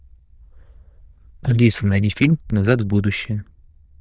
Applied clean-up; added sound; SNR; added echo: neural diffusion model UNIVERSE++.